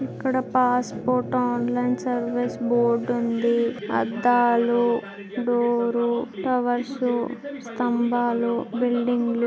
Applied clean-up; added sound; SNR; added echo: none; none; none; none.